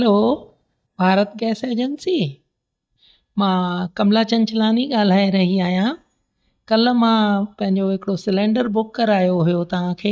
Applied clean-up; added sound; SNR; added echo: neural mask model DeepFilterNet 3.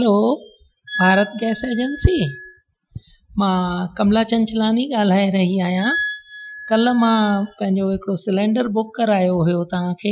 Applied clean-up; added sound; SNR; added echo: classical method Wiener filter.